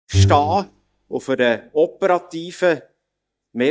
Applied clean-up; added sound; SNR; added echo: neural mask model DeepFilterNet 3.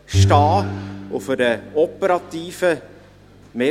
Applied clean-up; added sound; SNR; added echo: none; Bowed string instrument; 3 dB; none.